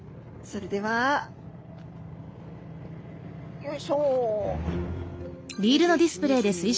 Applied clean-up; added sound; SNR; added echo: none; none; none; none.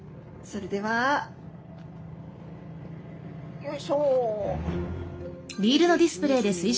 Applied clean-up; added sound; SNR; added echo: none; none; none; reverberation time 0.2 s.